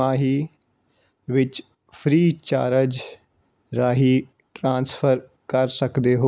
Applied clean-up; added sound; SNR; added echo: none; none; none; none.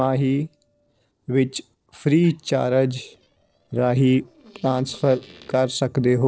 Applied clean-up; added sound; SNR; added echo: neural separator model SepFormer DNS4.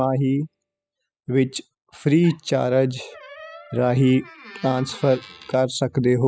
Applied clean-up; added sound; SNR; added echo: classical method spectral subtraction.